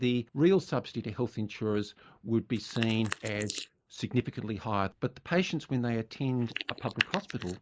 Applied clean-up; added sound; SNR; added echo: neural mask model Resemble Enhance denoiser.